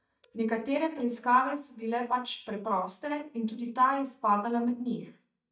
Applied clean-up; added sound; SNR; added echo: neural mask model DeepFilterNet 3.